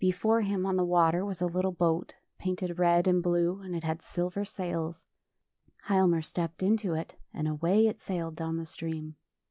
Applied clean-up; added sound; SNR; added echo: none; none; none; none.